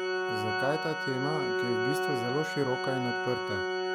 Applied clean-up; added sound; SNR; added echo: none; Organ; -2 dB; none.